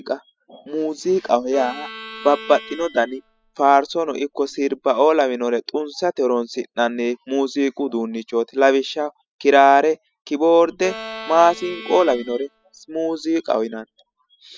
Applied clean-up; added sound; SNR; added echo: classical method spectral subtraction.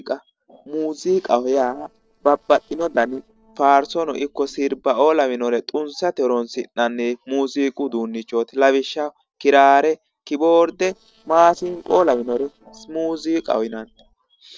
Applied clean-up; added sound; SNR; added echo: neural separator model SepFormer DNS4.